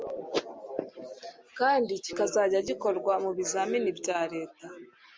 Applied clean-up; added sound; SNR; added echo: none; none; none; none.